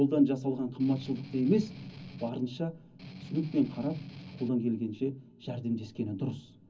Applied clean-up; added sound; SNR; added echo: none; Strum; 14 dB; reverberation time 0.4 s.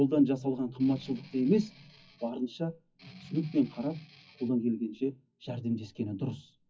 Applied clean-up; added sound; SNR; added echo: classical method WPE with log-MMSE.